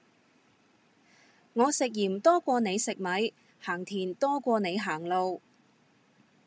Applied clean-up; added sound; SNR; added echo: none; none; none; none.